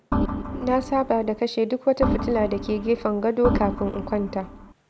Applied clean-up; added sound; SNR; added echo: none; Organ; 4 dB; none.